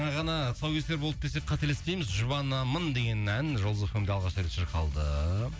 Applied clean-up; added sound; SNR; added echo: none; none; none; none.